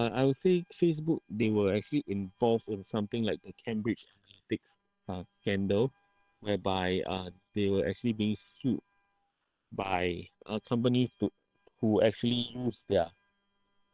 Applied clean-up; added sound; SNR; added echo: neural separator model SepFormer WHAM!.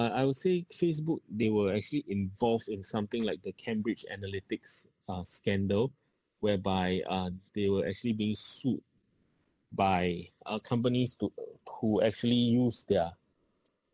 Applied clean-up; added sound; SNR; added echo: neural mask model Resemble Enhance denoiser.